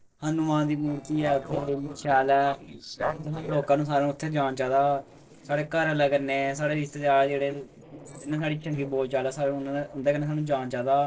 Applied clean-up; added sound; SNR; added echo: neural separator model SepFormer DNS4.